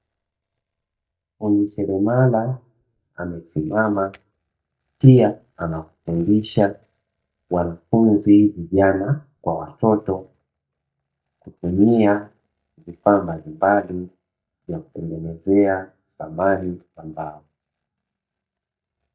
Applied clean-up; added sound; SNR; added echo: neural mask model DeepFilterNet 3.